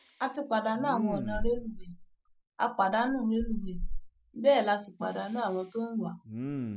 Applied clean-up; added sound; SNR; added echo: none; Respiratory sounds; 6 dB; none.